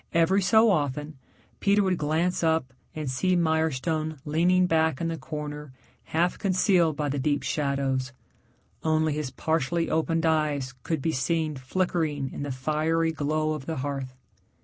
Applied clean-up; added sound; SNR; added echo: none; none; none; none.